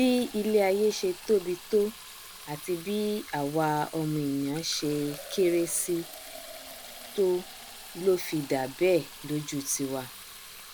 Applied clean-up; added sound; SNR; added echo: none; Fill (with liquid); 15 dB; none.